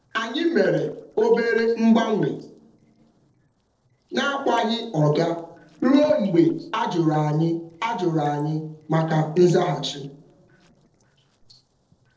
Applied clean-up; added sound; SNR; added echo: neural separator model SepFormer DNS4.